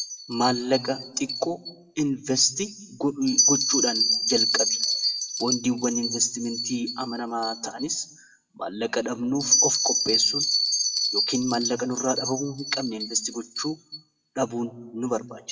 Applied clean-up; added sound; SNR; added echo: classical method WPE with log-MMSE.